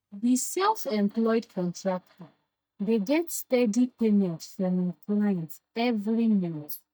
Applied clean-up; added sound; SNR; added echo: neural mask model DeepFilterNet 3.